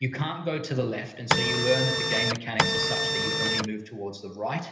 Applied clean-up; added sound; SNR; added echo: none; Printer; -5 dB; reverberation time 0.8 s.